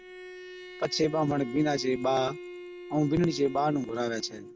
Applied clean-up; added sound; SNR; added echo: none; Bowed string instrument; 13 dB; none.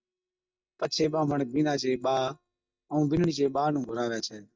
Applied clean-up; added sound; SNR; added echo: neural mask model DeepFilterNet 3.